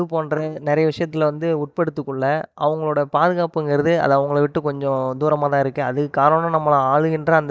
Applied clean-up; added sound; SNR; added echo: neural mask model DeepFilterNet 3.